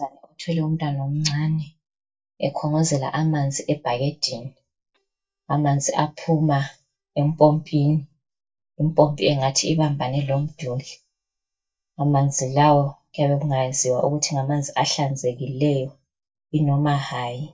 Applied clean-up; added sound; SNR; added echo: neural mask model DeepFilterNet 3.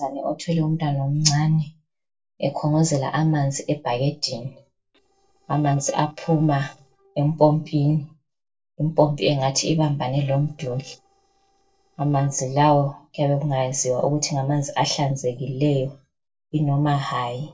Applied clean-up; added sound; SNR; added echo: neural separator model SepFormer DNS4.